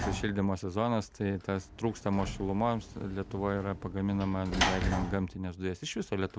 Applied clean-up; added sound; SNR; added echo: none; Sliding door / Slam; 6 dB; none.